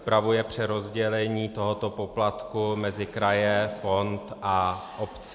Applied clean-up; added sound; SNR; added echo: none; none; none; none.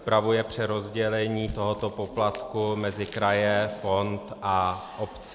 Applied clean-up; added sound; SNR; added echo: none; Ringtone / Chime + Crumpling, crinkling / Crushing; 18 dB; none.